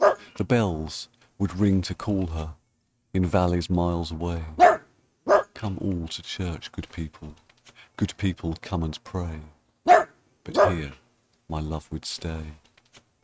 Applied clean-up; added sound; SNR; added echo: neural mask model RNNoise.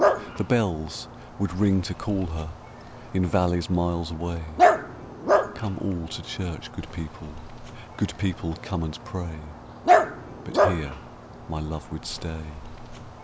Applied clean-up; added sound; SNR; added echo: none; Dog; -1 dB; none.